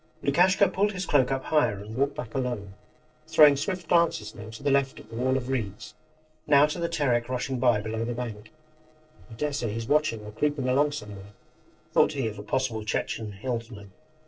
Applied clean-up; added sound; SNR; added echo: neural separator model SepFormer DNS4.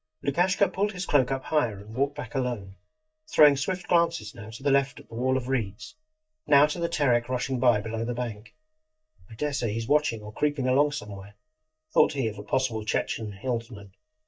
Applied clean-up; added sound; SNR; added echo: neural mask model DeepFilterNet 3.